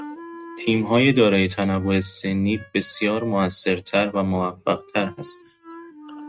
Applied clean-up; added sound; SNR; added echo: neural mask model RNNoise.